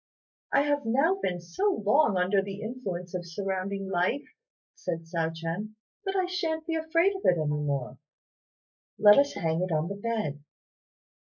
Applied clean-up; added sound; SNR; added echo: neural mask model Resemble Enhance denoiser.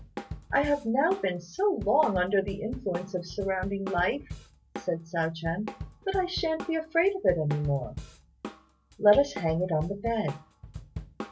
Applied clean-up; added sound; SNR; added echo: none; Drum kit; 13 dB; none.